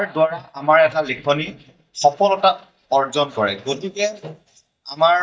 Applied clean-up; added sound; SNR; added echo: neural mask model DeepFilterNet 3.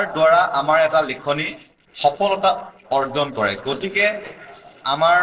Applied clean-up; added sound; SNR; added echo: neural separator model SepFormer DNS4.